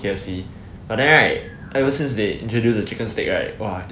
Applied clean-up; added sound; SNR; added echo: none; none; none; none.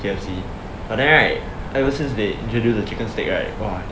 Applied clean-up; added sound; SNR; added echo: none; Mechanisms; 9 dB; none.